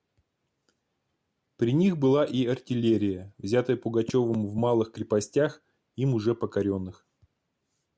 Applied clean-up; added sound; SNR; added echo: none; none; none; none.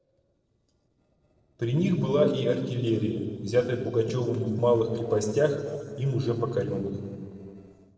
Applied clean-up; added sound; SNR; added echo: neural separator model SepFormer DNS4.